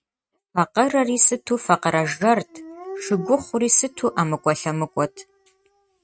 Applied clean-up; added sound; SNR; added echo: neural mask model RNNoise.